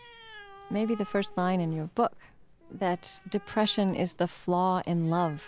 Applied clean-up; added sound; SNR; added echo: none; Animal; 19 dB; none.